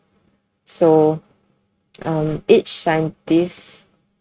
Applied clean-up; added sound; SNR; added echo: neural mask model RNNoise.